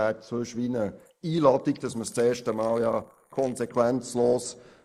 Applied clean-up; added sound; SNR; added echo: neural mask model Resemble Enhance denoiser.